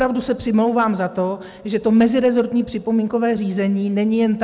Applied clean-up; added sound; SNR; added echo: none; none; none; none.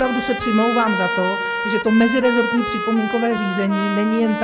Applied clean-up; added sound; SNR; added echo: none; Trumpet; 5 dB; none.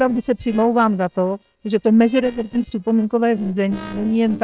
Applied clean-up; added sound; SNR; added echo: neural separator model SepFormer WHAM!.